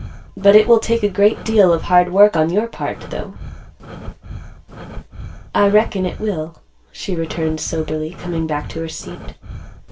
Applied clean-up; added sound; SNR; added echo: none; Breathing; 13 dB; reverberation time 0.2 s.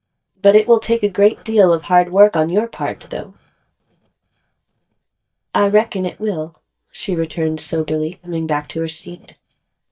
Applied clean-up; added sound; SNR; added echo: neural mask model DeepFilterNet 3.